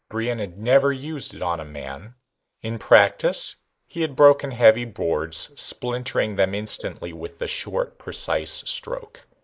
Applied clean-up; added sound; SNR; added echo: neural mask model Resemble Enhance denoiser.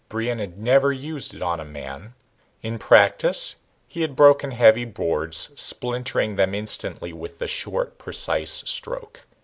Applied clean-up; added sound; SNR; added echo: none; none; none; none.